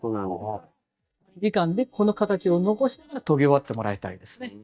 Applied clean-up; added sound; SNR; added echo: neural mask model DeepFilterNet 3.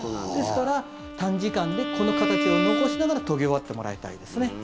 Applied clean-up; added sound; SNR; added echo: none; Bowed string instrument; 3 dB; none.